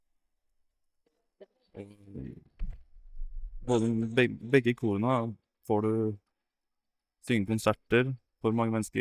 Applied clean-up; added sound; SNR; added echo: neural mask model DeepFilterNet 3.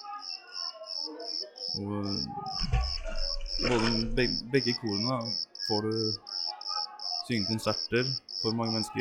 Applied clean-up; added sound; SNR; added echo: classical method log-MMSE.